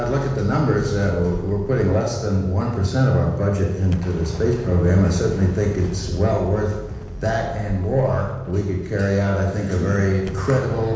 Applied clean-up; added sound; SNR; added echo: none; Explosion; 15 dB; reverberation time 1.1 s.